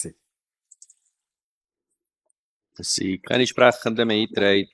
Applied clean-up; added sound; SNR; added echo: neural mask model Resemble Enhance denoiser.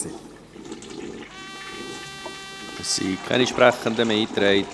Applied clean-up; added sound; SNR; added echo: none; Toilet flush / Water + Trumpet; 11 dB; none.